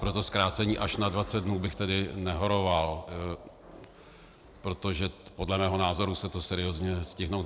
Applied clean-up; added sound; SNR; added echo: none; none; none; none.